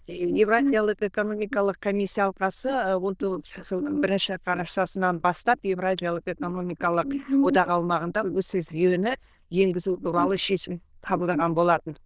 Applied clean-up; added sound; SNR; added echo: neural diffusion model UNIVERSE++.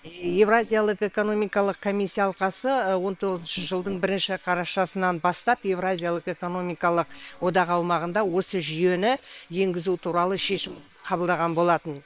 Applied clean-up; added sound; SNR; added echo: neural separator model SepFormer WHAM!.